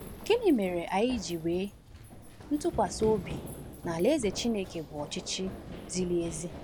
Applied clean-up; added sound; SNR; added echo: none; Run; 12 dB; none.